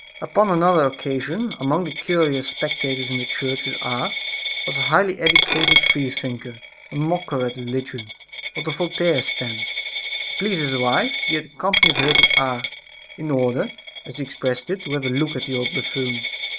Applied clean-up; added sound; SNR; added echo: none; Coin (dropping); 1 dB; none.